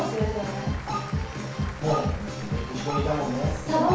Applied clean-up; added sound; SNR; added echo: none; Applause / Crowd; 15 dB; reverberation time 0.6 s.